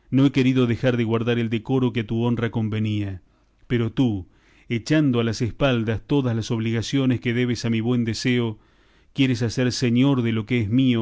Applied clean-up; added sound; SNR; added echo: none; none; none; none.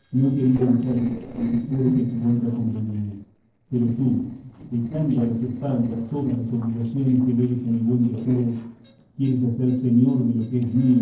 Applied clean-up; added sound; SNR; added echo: neural separator model SepFormer DNS4.